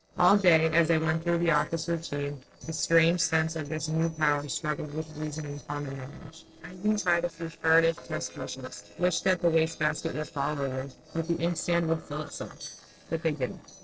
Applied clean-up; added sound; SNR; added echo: neural separator model SepFormer DNS4.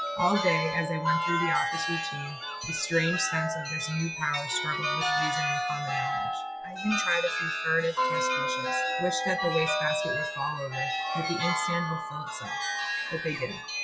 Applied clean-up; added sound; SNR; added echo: classical method log-MMSE.